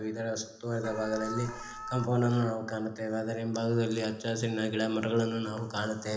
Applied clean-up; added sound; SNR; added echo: none; Alarm; 9 dB; reverberation time 0.8 s.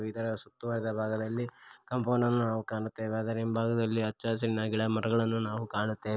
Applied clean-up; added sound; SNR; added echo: none; none; none; none.